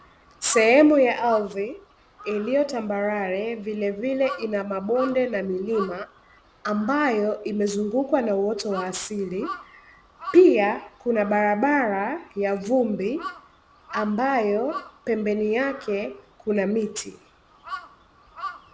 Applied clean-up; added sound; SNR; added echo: none; Crow; 17 dB; none.